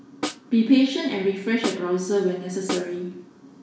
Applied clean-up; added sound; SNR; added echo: none; Snare drum; 11 dB; reverberation time 0.7 s.